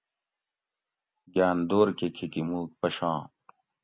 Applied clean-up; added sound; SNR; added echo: none; none; none; none.